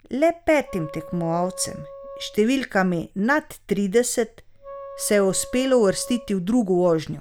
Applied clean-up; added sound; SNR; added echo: none; Wind instrument, woodwind instrument; 17 dB; none.